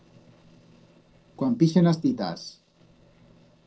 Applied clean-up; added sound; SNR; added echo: neural separator model SepFormer DNS4.